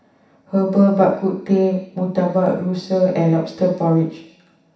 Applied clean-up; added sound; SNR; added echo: none; none; none; reverberation time 0.7 s.